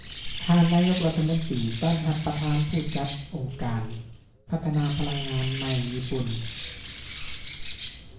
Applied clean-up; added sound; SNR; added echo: none; Bird; 6 dB; reverberation time 0.5 s.